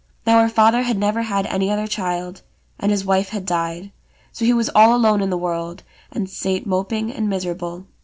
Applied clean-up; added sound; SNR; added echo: none; none; none; none.